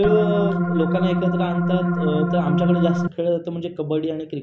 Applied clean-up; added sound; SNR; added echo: none; Organ; -3 dB; none.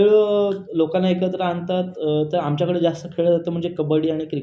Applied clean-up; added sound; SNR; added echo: none; none; none; none.